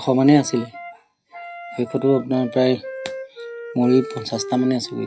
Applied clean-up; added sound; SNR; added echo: classical method WPE with log-MMSE.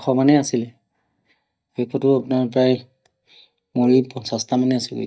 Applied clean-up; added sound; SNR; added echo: neural mask model DeepFilterNet 3.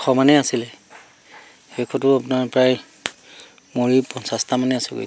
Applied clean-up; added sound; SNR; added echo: none; none; none; none.